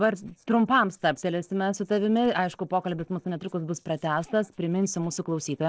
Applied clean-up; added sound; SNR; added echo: neural separator model SepFormer DNS4.